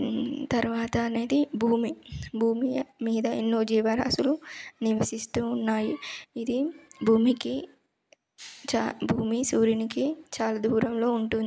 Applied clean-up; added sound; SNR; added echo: none; none; none; none.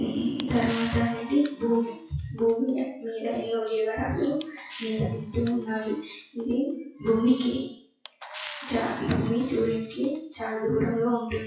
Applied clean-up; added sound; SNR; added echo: classical method WPE with log-MMSE.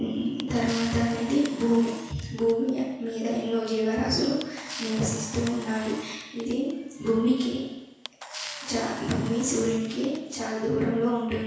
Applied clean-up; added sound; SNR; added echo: none; Camera; 15 dB; reverberation time 1.1 s.